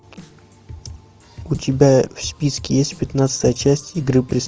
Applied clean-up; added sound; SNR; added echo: none; Drum kit; 19 dB; none.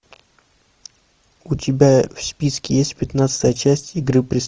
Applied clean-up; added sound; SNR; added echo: none; none; none; none.